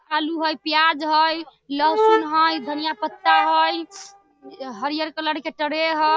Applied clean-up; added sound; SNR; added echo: neural mask model DeepFilterNet 3.